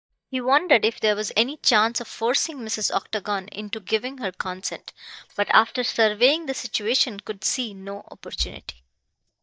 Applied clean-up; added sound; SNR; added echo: neural mask model DeepFilterNet 3.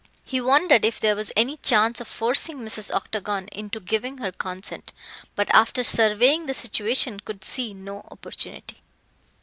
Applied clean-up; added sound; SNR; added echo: none; none; none; none.